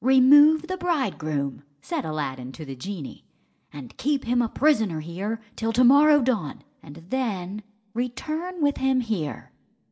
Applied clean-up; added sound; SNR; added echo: none; none; none; reverberation time 0.4 s.